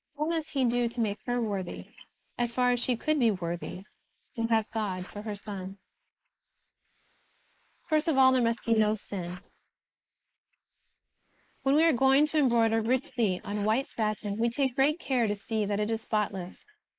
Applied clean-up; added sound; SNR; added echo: neural mask model Resemble Enhance denoiser.